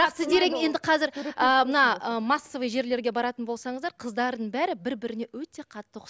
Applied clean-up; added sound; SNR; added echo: none; none; none; none.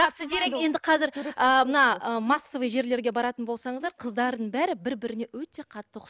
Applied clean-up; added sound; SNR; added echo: neural mask model Resemble Enhance denoiser.